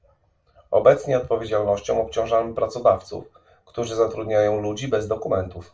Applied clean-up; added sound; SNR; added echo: none; none; none; reverberation time 0.2 s.